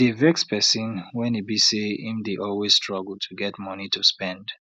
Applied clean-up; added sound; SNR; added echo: none; none; none; none.